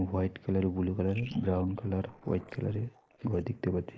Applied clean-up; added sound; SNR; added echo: neural mask model Resemble Enhance denoiser.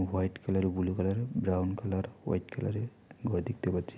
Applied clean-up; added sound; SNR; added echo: none; none; none; none.